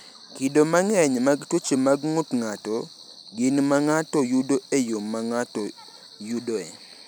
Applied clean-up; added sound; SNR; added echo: none; none; none; none.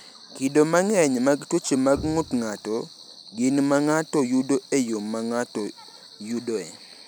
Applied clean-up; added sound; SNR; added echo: none; Bowed string instrument; 17 dB; none.